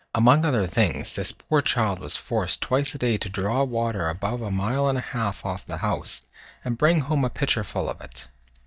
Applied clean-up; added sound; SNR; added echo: neural mask model DeepFilterNet 3.